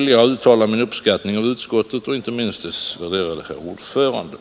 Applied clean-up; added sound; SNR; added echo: none; none; none; none.